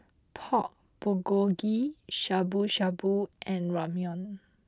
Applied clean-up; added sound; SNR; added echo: none; none; none; none.